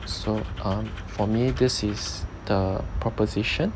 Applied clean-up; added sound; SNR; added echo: none; none; none; none.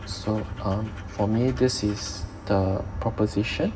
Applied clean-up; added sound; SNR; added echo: none; none; none; reverberation time 2.7 s.